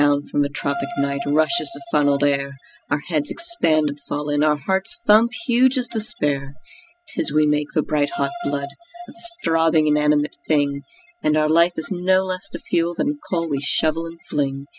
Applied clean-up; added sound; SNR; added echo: classical method spectral subtraction.